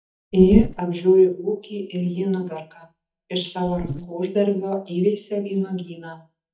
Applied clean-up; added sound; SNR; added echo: neural mask model DeepFilterNet 3.